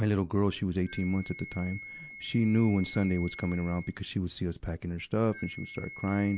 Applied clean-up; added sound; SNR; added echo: none; Wind instrument, woodwind instrument; 16 dB; none.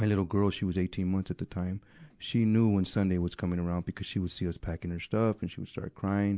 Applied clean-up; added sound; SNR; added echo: none; none; none; none.